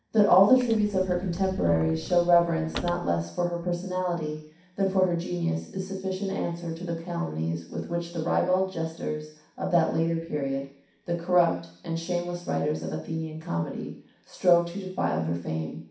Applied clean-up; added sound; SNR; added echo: none; Sliding door / Slam / Wood; 12 dB; reverberation time 0.6 s.